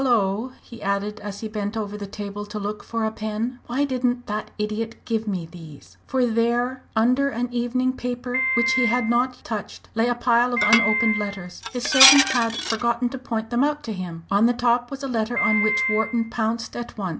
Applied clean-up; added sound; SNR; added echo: none; Dishes, pots, and pans + Piano; -1 dB; none.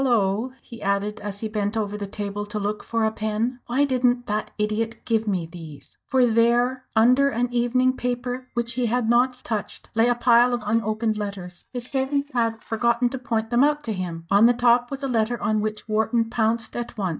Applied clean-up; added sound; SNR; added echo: neural mask model DeepFilterNet 3.